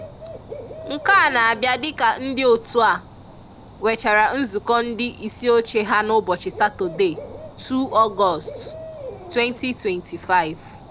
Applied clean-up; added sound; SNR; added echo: none; Bird / Dog; 18 dB; none.